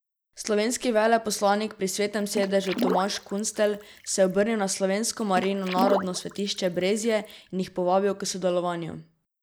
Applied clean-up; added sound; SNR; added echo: none; Water / Splash, splatter; 8 dB; none.